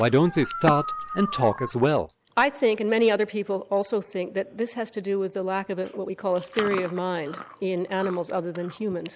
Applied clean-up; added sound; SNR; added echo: none; Chewing, mastication + Dog; 12 dB; none.